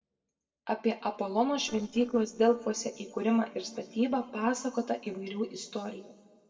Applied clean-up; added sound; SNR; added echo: neural separator model SepFormer DNS4.